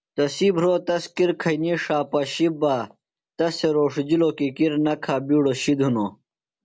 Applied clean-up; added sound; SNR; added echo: none; none; none; none.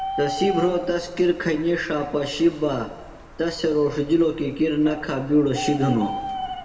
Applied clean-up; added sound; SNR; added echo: none; Bird; 11 dB; reverberation time 1.4 s.